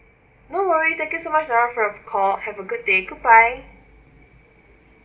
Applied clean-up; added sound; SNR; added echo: none; none; none; none.